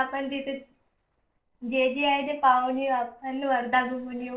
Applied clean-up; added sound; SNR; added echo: neural separator model SepFormer DNS4.